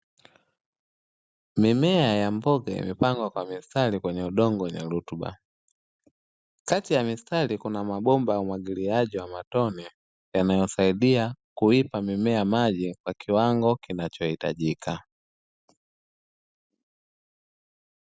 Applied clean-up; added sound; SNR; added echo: none; none; none; none.